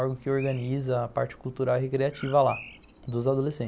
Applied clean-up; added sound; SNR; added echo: none; Bird; 16 dB; none.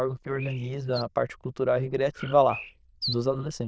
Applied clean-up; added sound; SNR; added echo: neural diffusion model UNIVERSE++.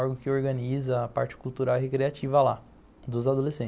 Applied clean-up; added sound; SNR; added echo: none; none; none; none.